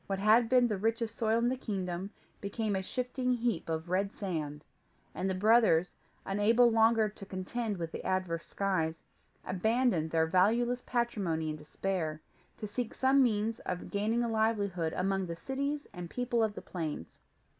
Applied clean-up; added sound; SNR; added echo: none; none; none; none.